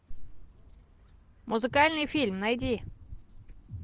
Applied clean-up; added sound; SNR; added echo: none; none; none; none.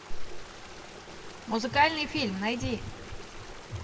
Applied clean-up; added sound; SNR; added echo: none; Stream; 14 dB; reverberation time 1.5 s.